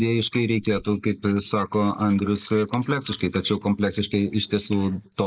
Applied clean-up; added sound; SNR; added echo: neural mask model Resemble Enhance denoiser.